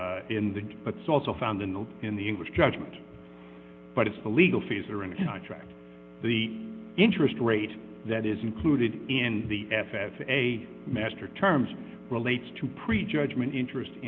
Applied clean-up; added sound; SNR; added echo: none; none; none; none.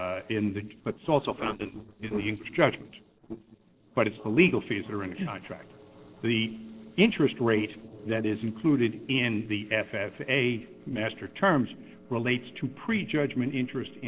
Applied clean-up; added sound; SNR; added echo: neural separator model SepFormer DNS4.